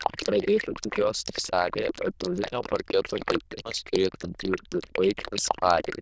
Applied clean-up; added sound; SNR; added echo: neural diffusion model UNIVERSE++.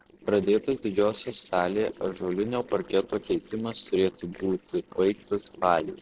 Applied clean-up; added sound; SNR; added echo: neural separator model SepFormer DNS4.